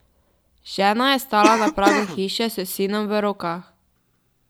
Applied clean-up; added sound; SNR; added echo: none; Cough; 0 dB; none.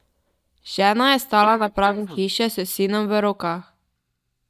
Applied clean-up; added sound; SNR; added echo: neural mask model DeepFilterNet 3.